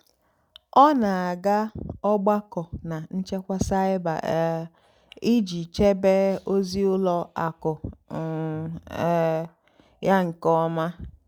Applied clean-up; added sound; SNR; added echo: none; none; none; none.